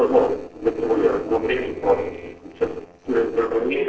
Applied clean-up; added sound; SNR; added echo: neural separator model SepFormer DNS4.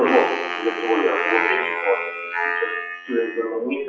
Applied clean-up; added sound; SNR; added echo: classical method WPE with log-MMSE.